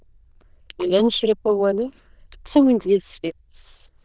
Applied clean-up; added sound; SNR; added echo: neural diffusion model UNIVERSE++.